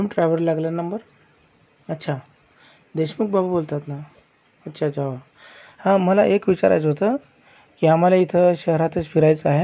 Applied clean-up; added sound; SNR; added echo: none; none; none; none.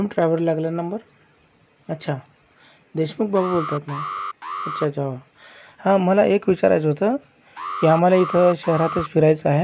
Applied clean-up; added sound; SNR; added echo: none; Alarm; 9 dB; none.